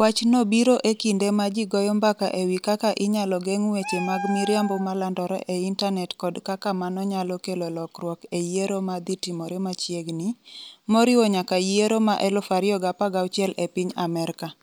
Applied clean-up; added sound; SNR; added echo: none; Meow; 12 dB; none.